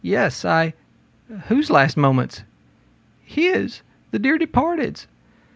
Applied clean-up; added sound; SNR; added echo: none; none; none; none.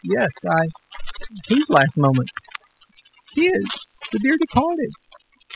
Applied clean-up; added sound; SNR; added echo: classical method spectral subtraction.